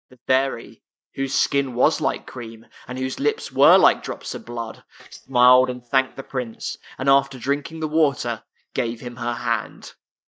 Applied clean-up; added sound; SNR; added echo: neural mask model DeepFilterNet 3.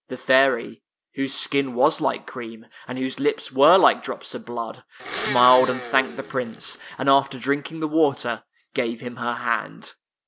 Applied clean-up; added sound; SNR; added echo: none; Domestic sounds, home sounds; 10 dB; none.